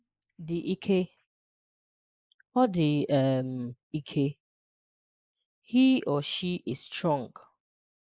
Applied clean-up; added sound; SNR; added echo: neural mask model Resemble Enhance denoiser.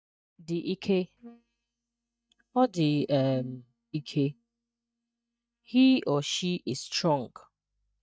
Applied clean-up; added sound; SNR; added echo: neural mask model DeepFilterNet 3.